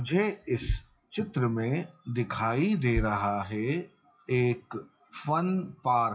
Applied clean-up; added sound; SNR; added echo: classical method WPE with log-MMSE.